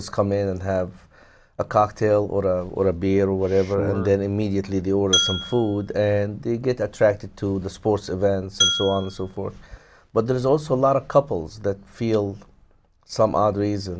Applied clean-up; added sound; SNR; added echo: none; Glass; 4 dB; none.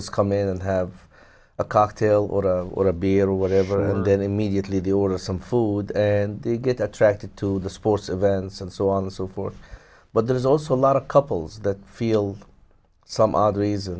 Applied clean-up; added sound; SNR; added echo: none; none; none; none.